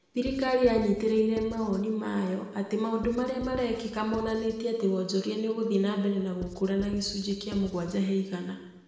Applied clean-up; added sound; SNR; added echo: none; Writing; 16 dB; reverberation time 0.9 s.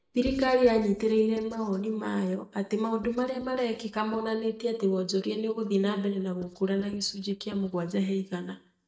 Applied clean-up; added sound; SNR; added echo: neural mask model DeepFilterNet 3.